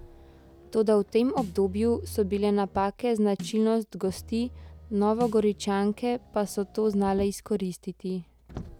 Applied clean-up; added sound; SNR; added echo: none; Motor vehicle (road) + Snare drum; 17 dB; none.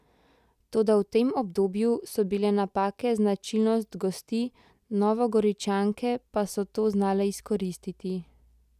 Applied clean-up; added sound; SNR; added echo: none; none; none; none.